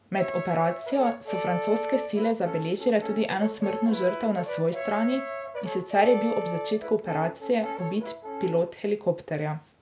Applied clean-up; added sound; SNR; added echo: none; Brass instrument; 8 dB; none.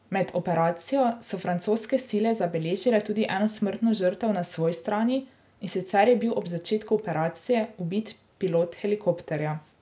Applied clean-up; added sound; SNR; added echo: none; none; none; none.